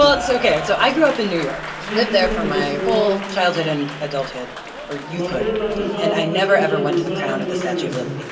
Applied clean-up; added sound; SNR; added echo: none; Applause; 4 dB; reverberation time 0.2 s.